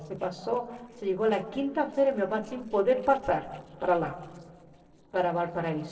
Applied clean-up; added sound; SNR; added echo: neural separator model SepFormer DNS4.